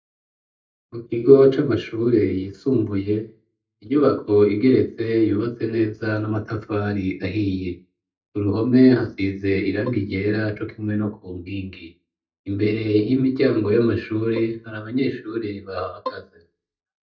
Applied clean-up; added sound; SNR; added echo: neural mask model DeepFilterNet 3.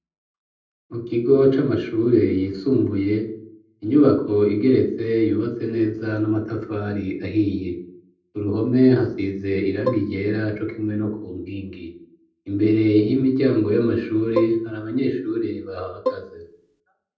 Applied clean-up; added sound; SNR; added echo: none; Bowed string instrument; 8 dB; reverberation time 0.6 s.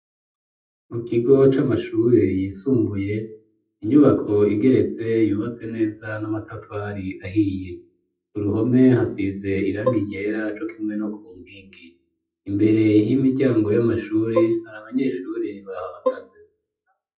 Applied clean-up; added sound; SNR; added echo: classical method WPE with log-MMSE.